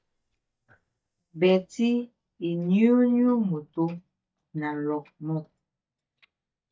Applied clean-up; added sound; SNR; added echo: neural mask model DeepFilterNet 3.